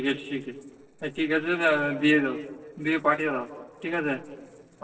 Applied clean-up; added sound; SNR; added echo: neural separator model SepFormer DNS4.